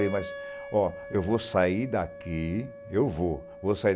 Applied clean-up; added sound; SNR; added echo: none; Wind instrument, woodwind instrument; 14 dB; none.